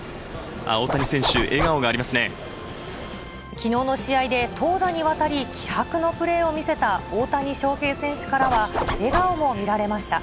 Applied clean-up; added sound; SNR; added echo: none; Zipper (clothing); 3 dB; none.